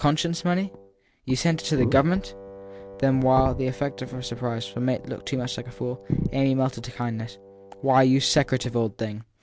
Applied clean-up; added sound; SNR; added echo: none; Wind instrument, woodwind instrument; 20 dB; none.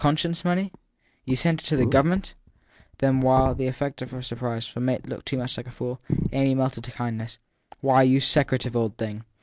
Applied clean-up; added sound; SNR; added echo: none; none; none; none.